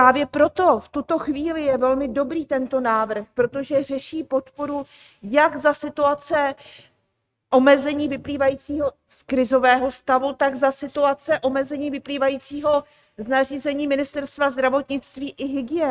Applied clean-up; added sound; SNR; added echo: neural mask model RNNoise.